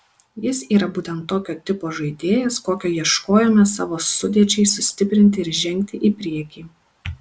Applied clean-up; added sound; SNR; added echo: none; none; none; none.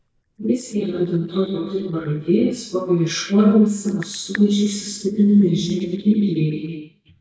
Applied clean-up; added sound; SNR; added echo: neural mask model DeepFilterNet 3.